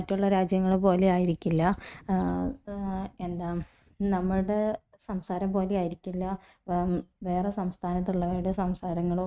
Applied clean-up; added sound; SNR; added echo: neural mask model RNNoise.